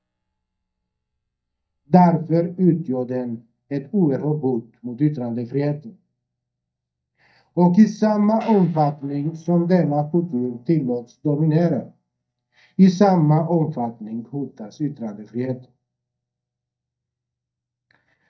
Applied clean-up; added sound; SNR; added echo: neural mask model DeepFilterNet 3.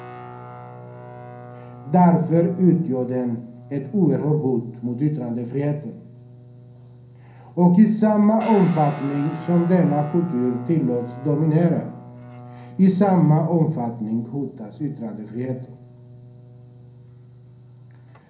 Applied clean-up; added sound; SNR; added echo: none; Guitar; 19 dB; reverberation time 0.6 s.